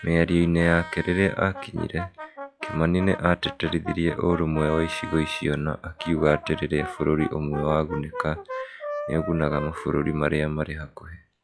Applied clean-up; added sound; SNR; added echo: classical method log-MMSE.